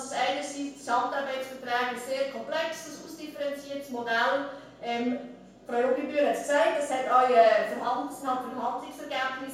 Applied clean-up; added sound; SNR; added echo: none; none; none; reverberation time 0.7 s.